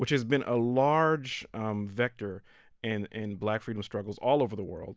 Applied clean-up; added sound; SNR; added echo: none; none; none; none.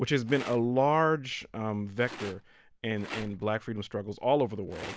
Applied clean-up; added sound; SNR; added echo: none; Rattle; 17 dB; none.